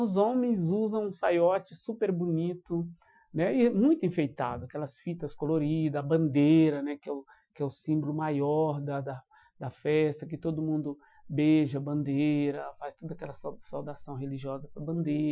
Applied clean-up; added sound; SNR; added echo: classical method Wiener filter.